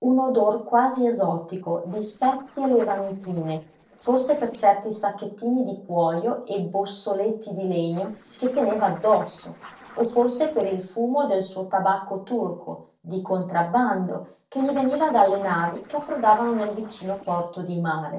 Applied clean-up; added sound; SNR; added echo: neural separator model SepFormer DNS4.